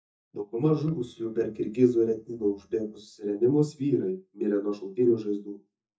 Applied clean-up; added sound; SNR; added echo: neural mask model DeepFilterNet 3.